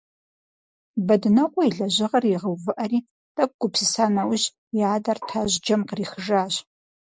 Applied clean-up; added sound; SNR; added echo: neural mask model Resemble Enhance denoiser.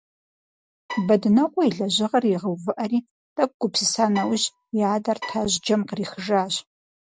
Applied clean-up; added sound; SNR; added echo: none; Bowed string instrument; 15 dB; none.